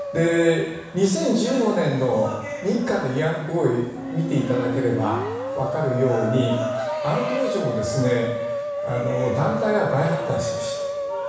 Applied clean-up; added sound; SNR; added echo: none; Musical instrument; 6 dB; reverberation time 1.1 s.